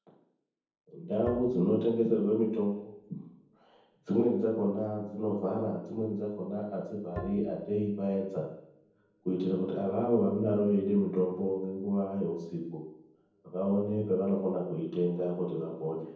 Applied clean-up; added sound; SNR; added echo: none; Bowed string instrument; 13 dB; reverberation time 0.9 s.